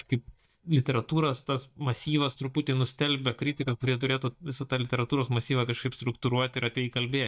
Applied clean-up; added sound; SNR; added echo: neural mask model DeepFilterNet 3.